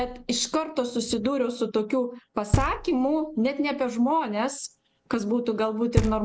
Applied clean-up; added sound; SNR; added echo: none; Knock; 8 dB; none.